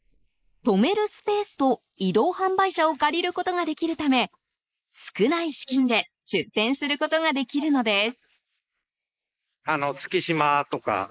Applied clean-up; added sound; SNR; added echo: neural mask model Resemble Enhance denoiser.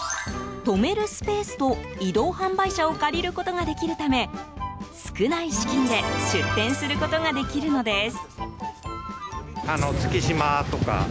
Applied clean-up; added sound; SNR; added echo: none; Rattle (instrument); 18 dB; none.